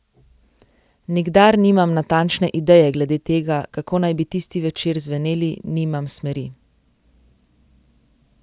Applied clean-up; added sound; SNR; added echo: none; none; none; none.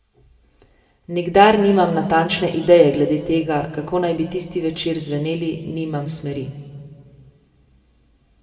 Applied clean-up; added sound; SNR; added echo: none; none; none; reverberation time 1.7 s.